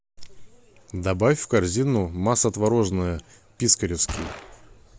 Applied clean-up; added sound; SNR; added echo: none; Gunshot, gunfire; 11 dB; none.